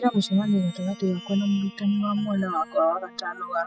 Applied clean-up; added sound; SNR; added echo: classical method spectral subtraction.